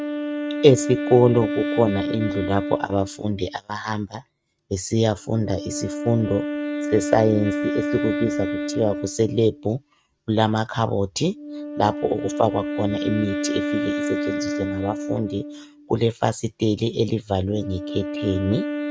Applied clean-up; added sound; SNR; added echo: neural mask model RNNoise.